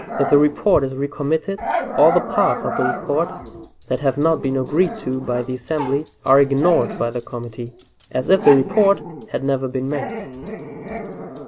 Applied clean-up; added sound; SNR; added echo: none; Growling; 9 dB; none.